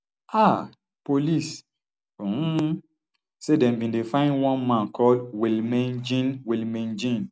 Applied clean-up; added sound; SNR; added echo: none; none; none; none.